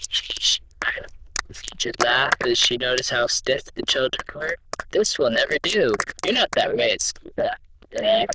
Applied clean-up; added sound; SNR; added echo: neural diffusion model UNIVERSE++.